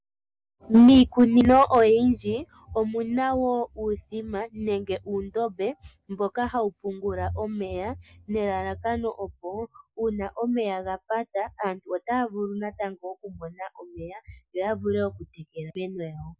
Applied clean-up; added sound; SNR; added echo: none; none; none; none.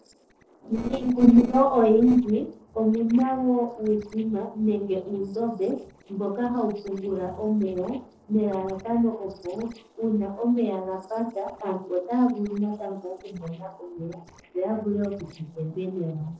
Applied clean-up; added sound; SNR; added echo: neural separator model SepFormer DNS4.